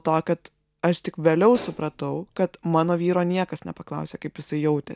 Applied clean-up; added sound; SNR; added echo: none; Hi-hat; 18 dB; none.